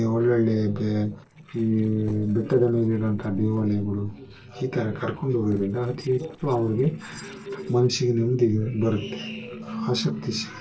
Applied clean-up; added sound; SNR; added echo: neural separator model SepFormer DNS4.